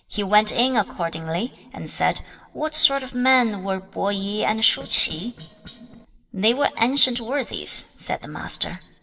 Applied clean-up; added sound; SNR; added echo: neural separator model SepFormer DNS4.